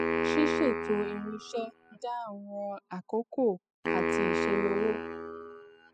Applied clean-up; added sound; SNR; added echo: classical method spectral subtraction.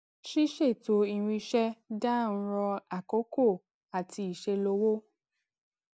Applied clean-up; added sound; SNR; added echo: none; none; none; none.